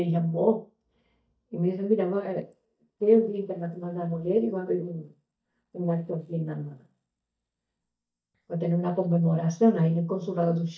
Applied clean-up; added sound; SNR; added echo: neural mask model DeepFilterNet 3.